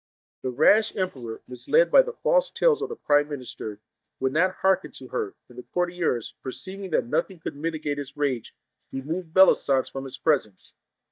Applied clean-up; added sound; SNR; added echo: neural mask model DeepFilterNet 3.